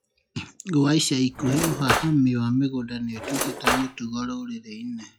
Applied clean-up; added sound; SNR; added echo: classical method log-MMSE.